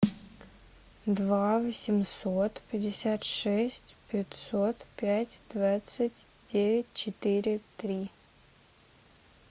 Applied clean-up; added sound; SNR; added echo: none; Snare drum; 6 dB; none.